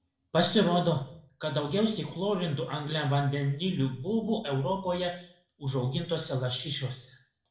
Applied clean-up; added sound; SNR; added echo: none; none; none; reverberation time 0.5 s.